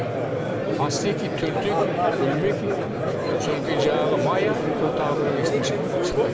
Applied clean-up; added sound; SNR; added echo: none; Crowd; -5 dB; reverberation time 1.0 s.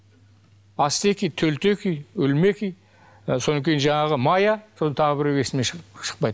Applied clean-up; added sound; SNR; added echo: none; none; none; none.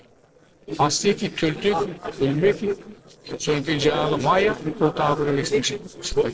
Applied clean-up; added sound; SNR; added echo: neural separator model SepFormer DNS4.